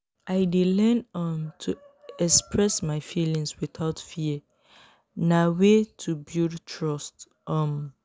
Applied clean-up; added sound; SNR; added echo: none; none; none; none.